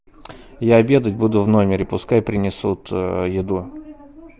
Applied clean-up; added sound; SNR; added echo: none; none; none; none.